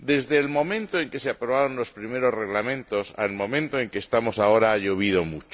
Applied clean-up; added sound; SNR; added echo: none; none; none; none.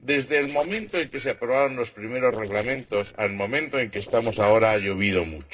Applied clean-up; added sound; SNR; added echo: neural separator model SepFormer DNS4.